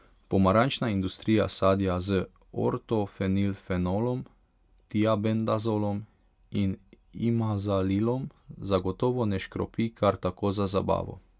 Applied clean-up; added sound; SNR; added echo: none; none; none; none.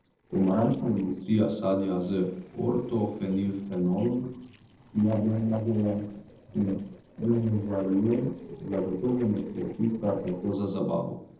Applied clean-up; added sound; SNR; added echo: neural separator model SepFormer DNS4.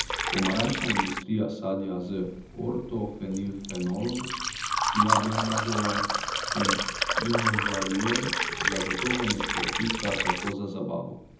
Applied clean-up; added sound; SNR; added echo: none; Liquid; -1 dB; reverberation time 0.8 s.